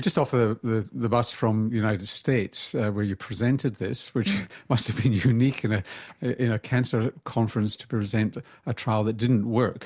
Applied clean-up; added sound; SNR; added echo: none; none; none; none.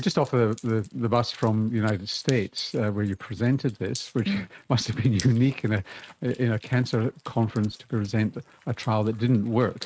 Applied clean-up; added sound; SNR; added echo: neural mask model RNNoise.